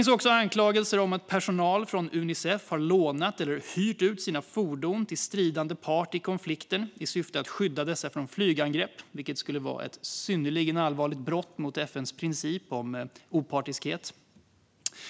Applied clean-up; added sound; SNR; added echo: none; none; none; none.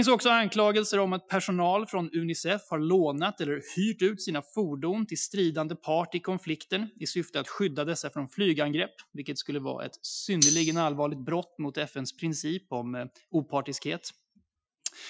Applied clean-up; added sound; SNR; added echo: classical method Wiener filter.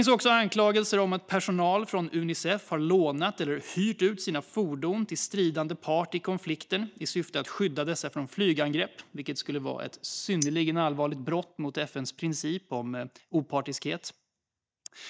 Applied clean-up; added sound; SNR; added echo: neural mask model DeepFilterNet 3.